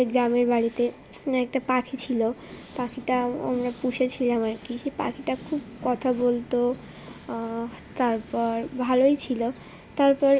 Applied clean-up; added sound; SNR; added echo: none; Train; 20 dB; none.